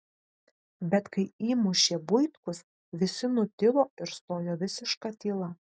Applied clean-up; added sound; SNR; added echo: none; none; none; none.